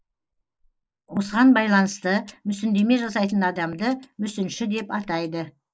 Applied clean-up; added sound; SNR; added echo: neural mask model Resemble Enhance denoiser.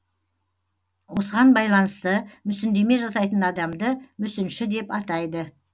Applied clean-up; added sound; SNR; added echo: none; none; none; none.